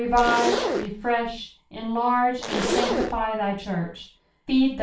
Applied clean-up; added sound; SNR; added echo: none; Zipper (clothing); 5 dB; reverberation time 0.3 s.